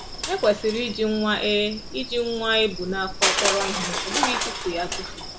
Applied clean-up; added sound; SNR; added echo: none; Insect + Crushing; 3 dB; none.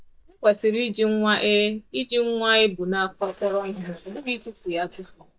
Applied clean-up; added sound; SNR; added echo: neural mask model DeepFilterNet 3.